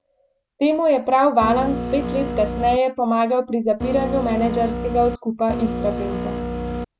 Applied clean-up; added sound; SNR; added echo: none; Printer; 5 dB; none.